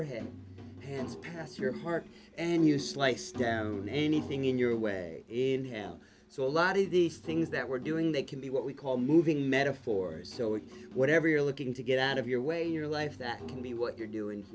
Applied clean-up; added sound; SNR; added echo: none; none; none; none.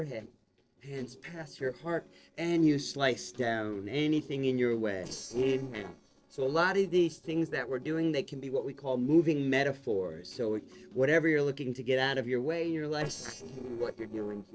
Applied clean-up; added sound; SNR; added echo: neural separator model SepFormer DNS4.